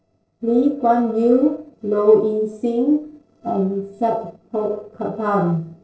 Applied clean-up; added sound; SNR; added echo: neural separator model SepFormer DNS4.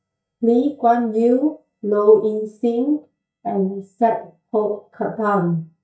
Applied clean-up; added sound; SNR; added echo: neural mask model DeepFilterNet 3.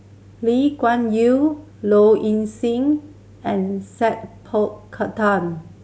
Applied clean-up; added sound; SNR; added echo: none; none; none; none.